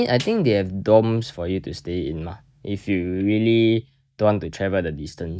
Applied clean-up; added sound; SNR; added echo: neural mask model DeepFilterNet 3.